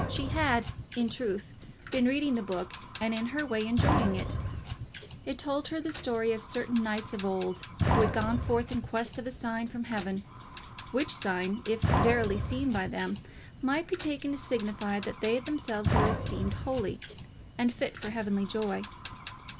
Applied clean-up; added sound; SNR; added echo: none; Fire; 3 dB; none.